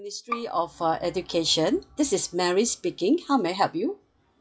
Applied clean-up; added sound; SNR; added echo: classical method log-MMSE.